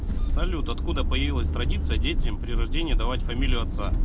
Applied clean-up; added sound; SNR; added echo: none; none; none; none.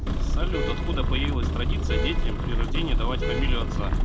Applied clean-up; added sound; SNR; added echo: none; Vehicle horn, car horn, honking; 9 dB; none.